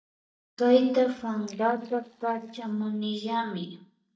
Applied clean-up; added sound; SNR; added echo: neural mask model DeepFilterNet 3.